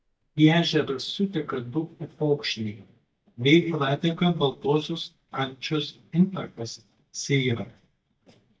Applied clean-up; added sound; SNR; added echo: neural mask model DeepFilterNet 3.